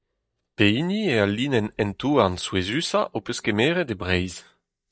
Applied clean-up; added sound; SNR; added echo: neural mask model DeepFilterNet 3.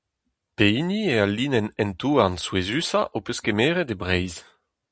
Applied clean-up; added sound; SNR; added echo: none; none; none; none.